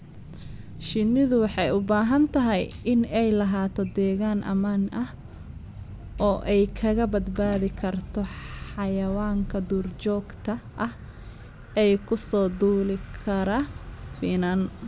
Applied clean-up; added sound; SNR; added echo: none; none; none; none.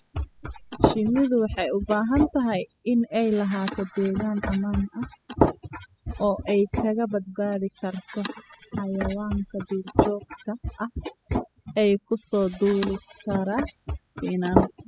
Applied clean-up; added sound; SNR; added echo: classical method spectral subtraction.